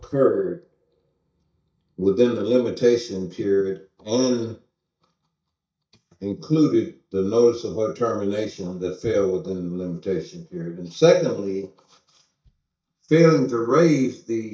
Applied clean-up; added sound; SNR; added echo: neural mask model DeepFilterNet 3.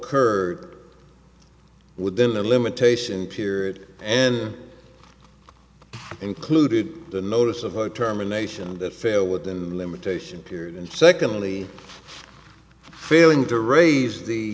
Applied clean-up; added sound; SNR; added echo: none; none; none; none.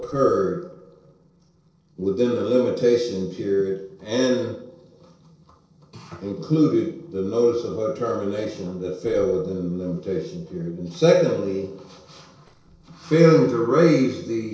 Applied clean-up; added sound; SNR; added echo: neural separator model SepFormer DNS4.